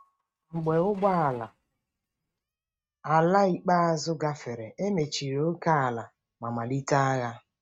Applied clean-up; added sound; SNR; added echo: neural mask model RNNoise.